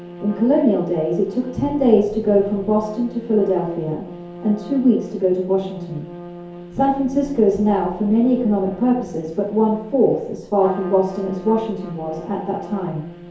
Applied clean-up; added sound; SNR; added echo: none; Trumpet; 16 dB; reverberation time 2.4 s.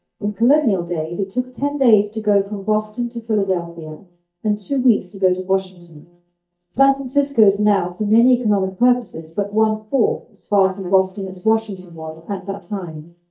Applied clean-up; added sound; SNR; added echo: neural mask model DeepFilterNet 3.